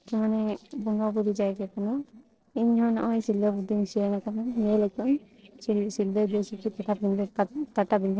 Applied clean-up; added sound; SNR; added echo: neural separator model SepFormer DNS4.